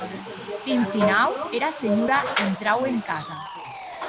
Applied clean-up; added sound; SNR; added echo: none; Sawing; 14 dB; none.